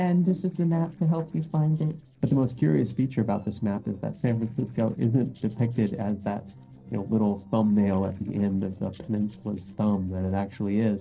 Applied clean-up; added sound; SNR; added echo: neural separator model SepFormer DNS4.